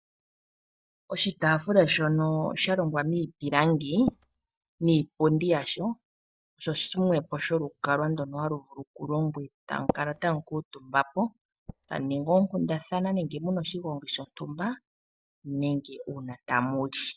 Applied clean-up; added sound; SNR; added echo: neural mask model DeepFilterNet 3.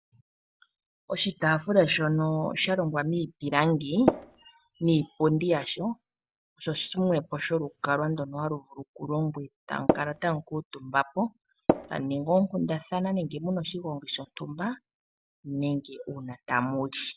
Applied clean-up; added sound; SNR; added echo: none; Tap; -3 dB; none.